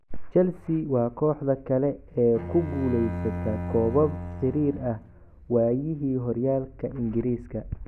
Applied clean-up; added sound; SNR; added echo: none; Bowed string instrument; 8 dB; none.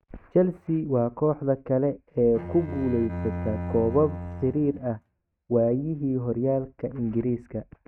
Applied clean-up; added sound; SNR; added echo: neural mask model RNNoise.